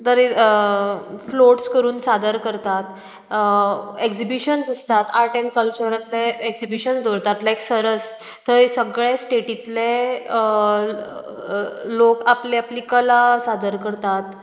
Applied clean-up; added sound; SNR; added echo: neural mask model Resemble Enhance denoiser.